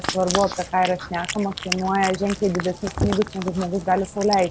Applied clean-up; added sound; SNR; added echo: none; Cat; 8 dB; none.